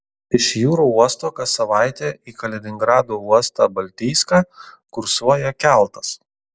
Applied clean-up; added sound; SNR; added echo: none; none; none; none.